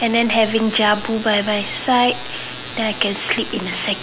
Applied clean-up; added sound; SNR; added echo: none; none; none; none.